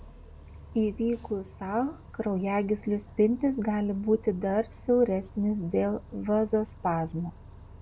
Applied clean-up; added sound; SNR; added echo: none; Bus; 19 dB; none.